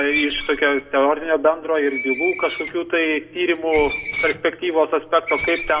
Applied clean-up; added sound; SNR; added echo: none; Screech; 7 dB; reverberation time 0.9 s.